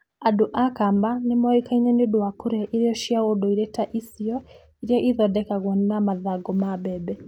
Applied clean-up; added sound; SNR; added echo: none; none; none; none.